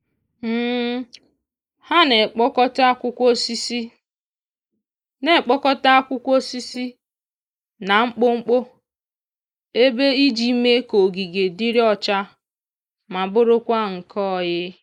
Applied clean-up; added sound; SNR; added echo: neural mask model Resemble Enhance denoiser.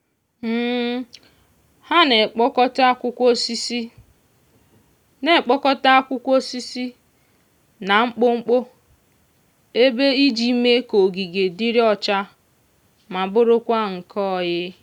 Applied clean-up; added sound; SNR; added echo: none; none; none; none.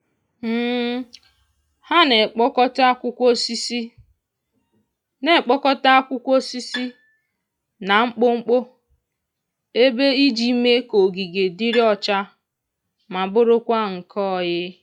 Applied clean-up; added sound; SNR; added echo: classical method log-MMSE.